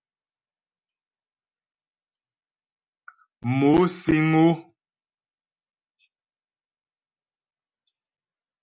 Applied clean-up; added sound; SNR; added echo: none; none; none; none.